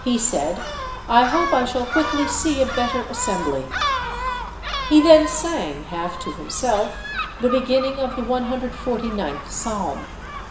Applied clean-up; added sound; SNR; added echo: none; Gull, seagull; 7 dB; reverberation time 0.8 s.